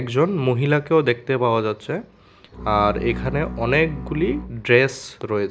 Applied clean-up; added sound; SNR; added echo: none; Bowed string instrument; 11 dB; none.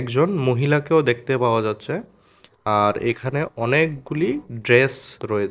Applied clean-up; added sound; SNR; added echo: neural separator model SepFormer DNS4.